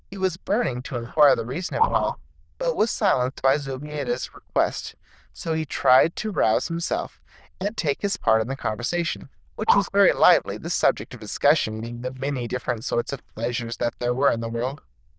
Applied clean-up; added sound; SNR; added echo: neural diffusion model UNIVERSE++.